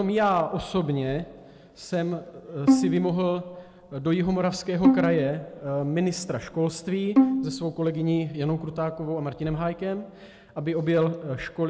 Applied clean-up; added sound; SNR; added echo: none; Bowed string instrument; 0 dB; none.